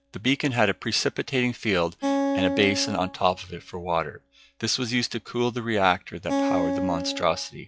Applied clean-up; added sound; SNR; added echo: classical method log-MMSE.